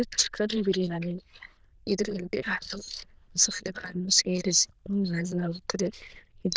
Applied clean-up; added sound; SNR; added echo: neural diffusion model UNIVERSE++.